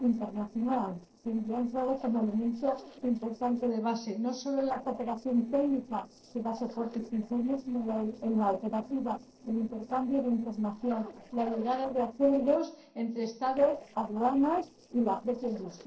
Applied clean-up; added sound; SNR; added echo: neural separator model SepFormer DNS4.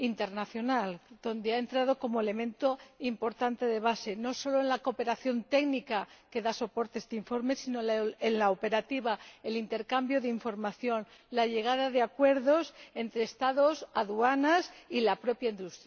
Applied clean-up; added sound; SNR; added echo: none; none; none; none.